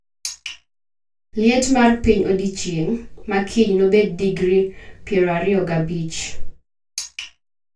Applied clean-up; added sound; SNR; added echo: none; none; none; reverberation time 0.2 s.